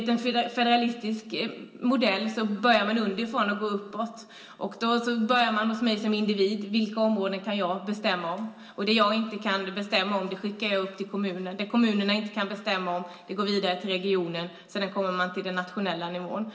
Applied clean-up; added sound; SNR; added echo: none; none; none; reverberation time 2.0 s.